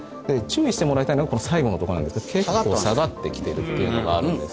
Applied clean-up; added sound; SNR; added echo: none; none; none; none.